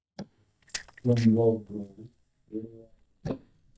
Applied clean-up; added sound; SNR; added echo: neural mask model DeepFilterNet 3.